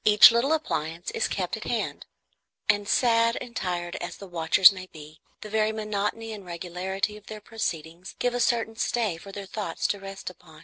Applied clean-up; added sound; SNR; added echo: none; none; none; none.